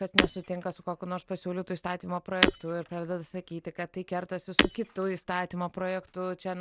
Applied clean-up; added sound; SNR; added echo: none; Shatter; -3 dB; none.